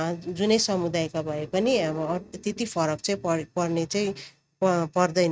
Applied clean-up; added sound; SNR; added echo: neural mask model RNNoise.